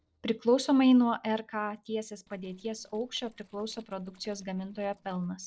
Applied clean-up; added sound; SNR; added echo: neural separator model SepFormer DNS4.